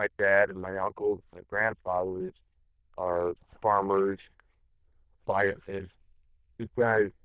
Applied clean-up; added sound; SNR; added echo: neural diffusion model UNIVERSE++.